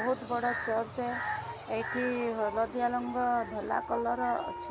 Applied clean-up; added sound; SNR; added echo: none; none; none; none.